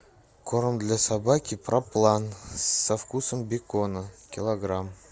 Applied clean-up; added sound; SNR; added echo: none; none; none; none.